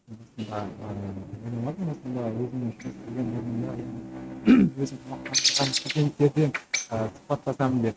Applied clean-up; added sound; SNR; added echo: neural mask model RNNoise.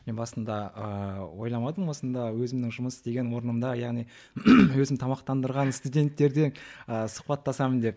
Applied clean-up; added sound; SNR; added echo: none; none; none; none.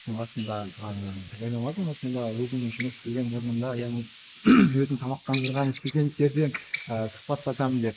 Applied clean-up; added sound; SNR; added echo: neural mask model Resemble Enhance denoiser.